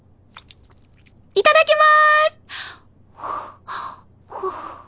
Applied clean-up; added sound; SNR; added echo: none; none; none; none.